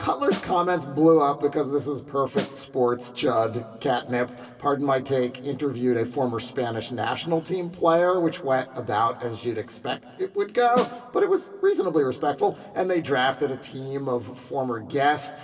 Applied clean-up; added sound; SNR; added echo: none; Snare drum; 10 dB; reverberation time 2.6 s.